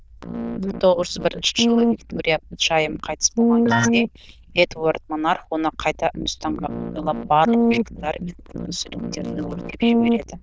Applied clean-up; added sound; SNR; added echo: neural diffusion model UNIVERSE++.